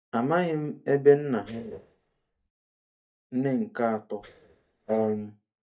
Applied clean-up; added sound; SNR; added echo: neural mask model DeepFilterNet 3.